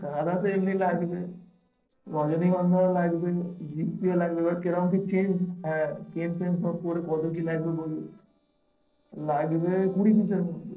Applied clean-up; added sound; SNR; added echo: neural separator model SepFormer DNS4.